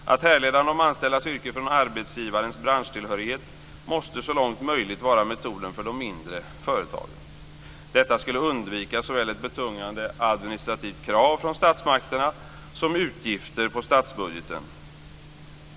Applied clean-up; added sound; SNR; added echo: none; none; none; none.